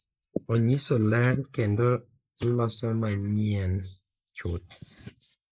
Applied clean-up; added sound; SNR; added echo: neural mask model Resemble Enhance denoiser.